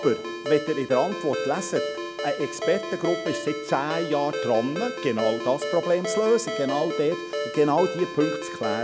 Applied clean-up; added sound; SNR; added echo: none; Ringtone; 5 dB; none.